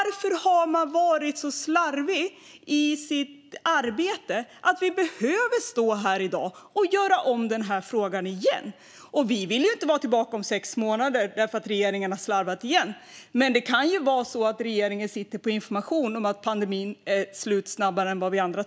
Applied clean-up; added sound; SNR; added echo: none; none; none; none.